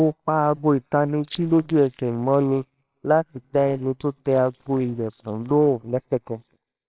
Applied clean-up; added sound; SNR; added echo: neural separator model SepFormer WHAMR!.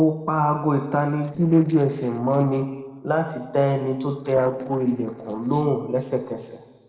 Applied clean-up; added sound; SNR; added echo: neural separator model SepFormer DNS4.